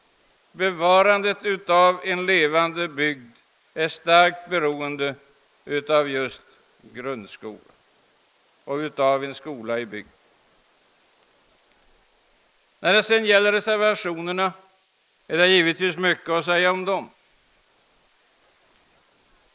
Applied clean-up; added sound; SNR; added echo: neural mask model Resemble Enhance denoiser.